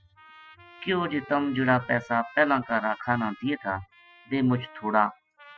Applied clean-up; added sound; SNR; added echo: classical method spectral subtraction.